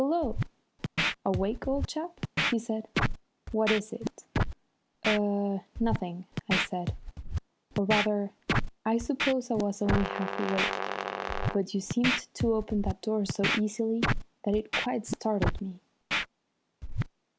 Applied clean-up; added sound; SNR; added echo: none; Scratching (performance technique) + Brass instrument; 2 dB; none.